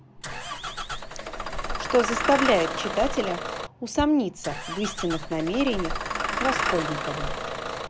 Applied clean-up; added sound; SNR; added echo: none; Engine starting / Bus; 2 dB; none.